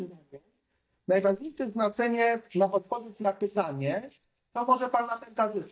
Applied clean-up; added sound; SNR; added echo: neural mask model DeepFilterNet 3.